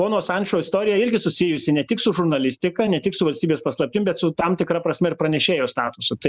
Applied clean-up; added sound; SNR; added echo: none; none; none; none.